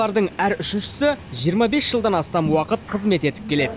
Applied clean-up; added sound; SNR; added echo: none; Train; 18 dB; none.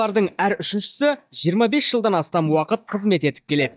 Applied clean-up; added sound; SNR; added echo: neural mask model DeepFilterNet 3.